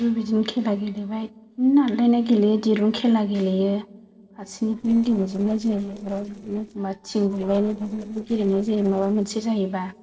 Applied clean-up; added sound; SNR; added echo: neural separator model SepFormer DNS4.